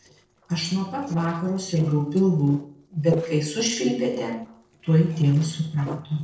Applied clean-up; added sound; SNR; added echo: neural separator model SepFormer DNS4.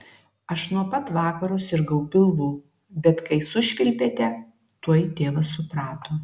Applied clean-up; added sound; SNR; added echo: none; none; none; none.